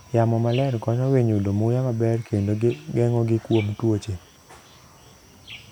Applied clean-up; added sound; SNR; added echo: none; none; none; none.